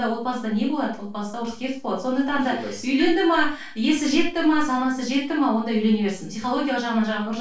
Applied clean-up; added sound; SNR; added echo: neural separator model SepFormer DNS4.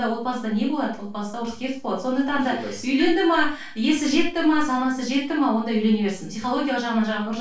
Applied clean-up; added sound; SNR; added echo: none; Glockenspiel; 20 dB; reverberation time 0.3 s.